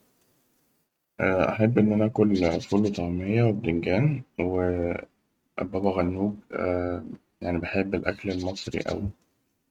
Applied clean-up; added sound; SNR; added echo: neural mask model RNNoise.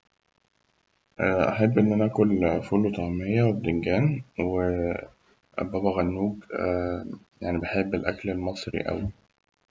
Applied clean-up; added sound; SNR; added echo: none; none; none; none.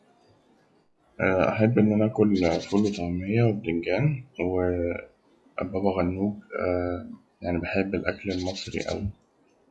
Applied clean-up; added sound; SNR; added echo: classical method log-MMSE.